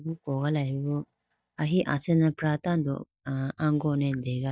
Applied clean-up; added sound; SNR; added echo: neural mask model DeepFilterNet 3.